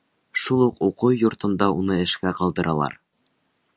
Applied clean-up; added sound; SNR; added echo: none; none; none; none.